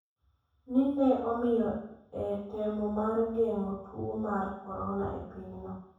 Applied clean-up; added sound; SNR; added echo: none; none; none; reverberation time 0.7 s.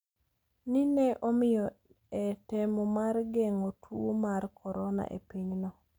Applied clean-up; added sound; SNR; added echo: none; none; none; none.